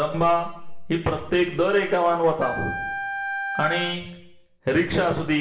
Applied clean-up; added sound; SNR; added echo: none; Wind instrument, woodwind instrument; 7 dB; reverberation time 0.8 s.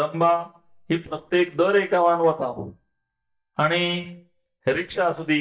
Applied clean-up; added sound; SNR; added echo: neural mask model DeepFilterNet 3.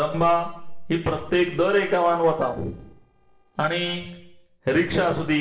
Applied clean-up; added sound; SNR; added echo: neural separator model SepFormer DNS4.